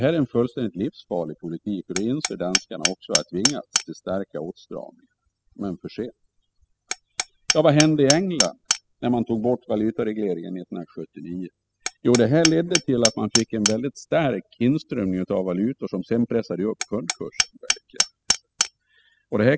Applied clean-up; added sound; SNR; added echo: classical method spectral subtraction.